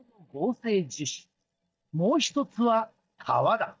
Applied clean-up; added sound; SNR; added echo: neural mask model DeepFilterNet 3.